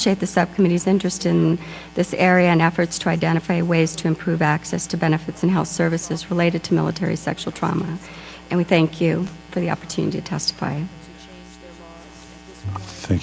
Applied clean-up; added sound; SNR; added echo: none; none; none; none.